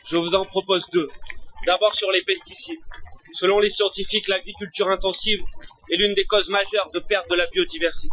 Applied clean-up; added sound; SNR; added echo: classical method Wiener filter.